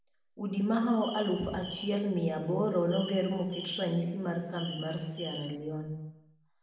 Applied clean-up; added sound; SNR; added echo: none; Bird; 14 dB; reverberation time 0.8 s.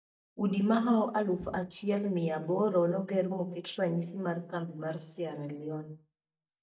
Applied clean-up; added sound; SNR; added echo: neural mask model DeepFilterNet 3.